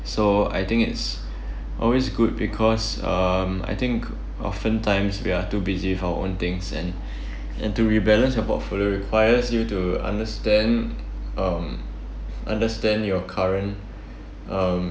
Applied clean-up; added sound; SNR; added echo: none; none; none; none.